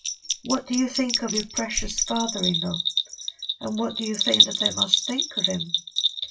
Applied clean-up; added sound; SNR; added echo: classical method WPE with log-MMSE.